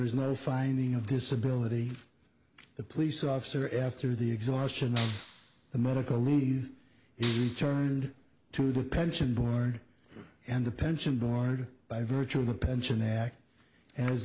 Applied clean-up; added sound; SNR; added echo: none; Clapping; 10 dB; none.